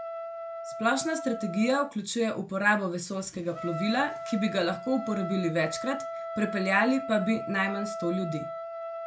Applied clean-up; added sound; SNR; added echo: none; Trumpet; 8 dB; none.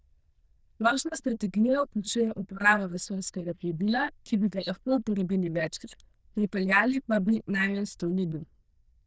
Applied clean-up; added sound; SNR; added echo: neural diffusion model UNIVERSE++.